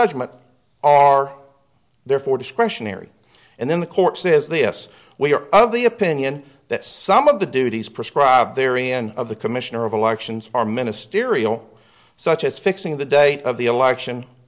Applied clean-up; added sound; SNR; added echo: none; none; none; none.